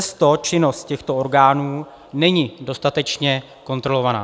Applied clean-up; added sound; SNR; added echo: none; none; none; none.